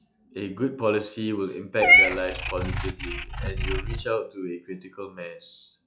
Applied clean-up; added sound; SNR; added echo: classical method log-MMSE.